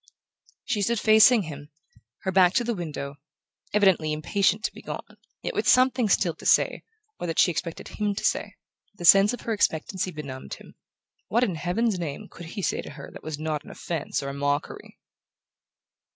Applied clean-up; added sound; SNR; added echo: none; none; none; none.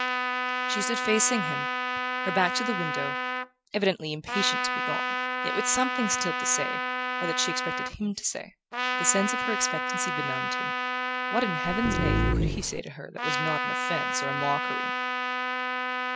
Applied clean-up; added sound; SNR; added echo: none; Trumpet + Dog; -2 dB; none.